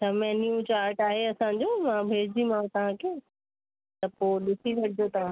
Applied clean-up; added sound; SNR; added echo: none; none; none; none.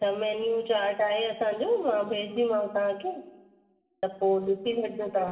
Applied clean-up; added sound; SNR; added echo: none; none; none; reverberation time 1.0 s.